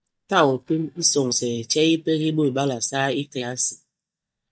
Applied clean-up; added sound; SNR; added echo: neural mask model DeepFilterNet 3.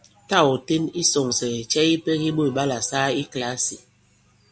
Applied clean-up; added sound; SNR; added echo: none; none; none; none.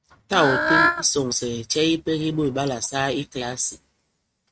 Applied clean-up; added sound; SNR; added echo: neural mask model RNNoise.